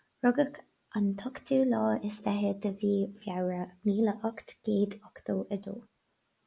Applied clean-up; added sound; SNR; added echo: none; none; none; none.